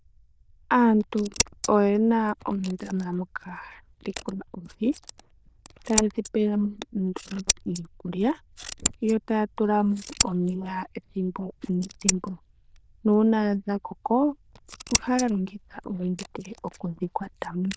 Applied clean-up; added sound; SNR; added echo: neural diffusion model UNIVERSE++.